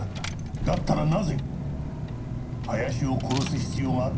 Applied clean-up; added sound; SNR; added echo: none; Engine / Car; 0 dB; reverberation time 0.3 s.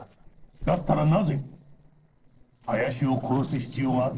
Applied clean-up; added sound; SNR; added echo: neural separator model SepFormer DNS4.